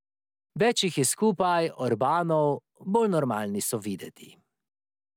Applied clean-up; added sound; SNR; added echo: none; none; none; none.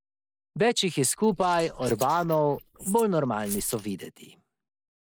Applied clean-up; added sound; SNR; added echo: neural mask model Resemble Enhance denoiser.